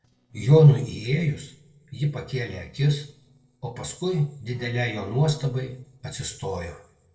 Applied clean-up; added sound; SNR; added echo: neural separator model SepFormer DNS4.